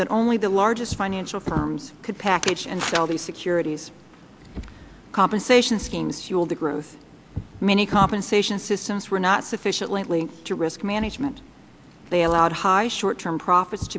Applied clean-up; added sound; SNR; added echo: none; Drawer open or close; 15 dB; none.